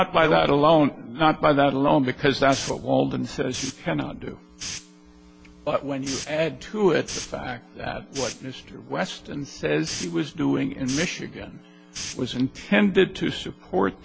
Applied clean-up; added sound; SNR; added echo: none; Hiss; 15 dB; none.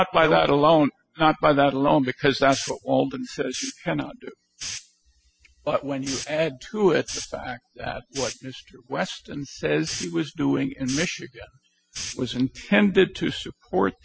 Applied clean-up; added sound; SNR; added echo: classical method spectral subtraction.